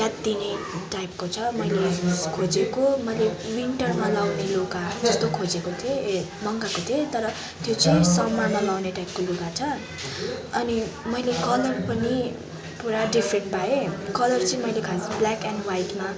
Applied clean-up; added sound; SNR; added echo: none; none; none; none.